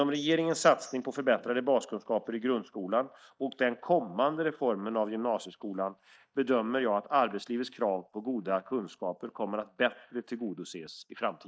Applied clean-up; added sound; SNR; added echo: neural mask model DeepFilterNet 3.